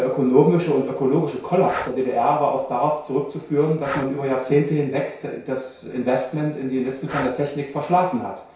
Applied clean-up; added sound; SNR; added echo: none; Breathing; 16 dB; reverberation time 0.6 s.